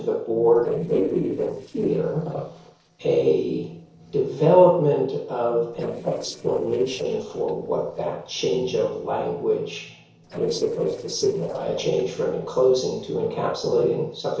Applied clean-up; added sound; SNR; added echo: neural separator model SepFormer DNS4.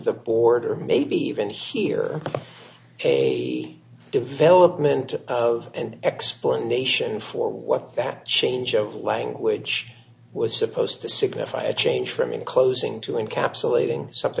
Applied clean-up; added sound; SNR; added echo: none; none; none; none.